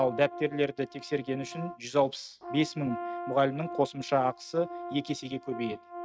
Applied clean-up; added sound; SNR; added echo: neural mask model RNNoise.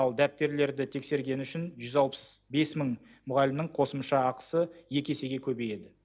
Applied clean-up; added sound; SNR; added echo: none; none; none; none.